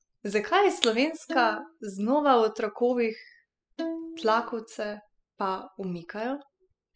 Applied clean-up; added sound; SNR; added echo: classical method spectral subtraction.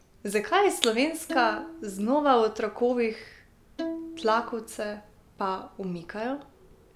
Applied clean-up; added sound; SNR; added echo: none; Bowed string instrument; 10 dB; none.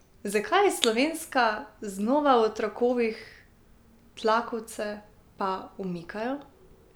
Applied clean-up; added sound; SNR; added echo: none; none; none; none.